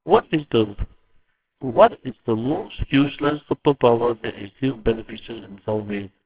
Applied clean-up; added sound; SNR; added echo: neural separator model SepFormer WHAMR!.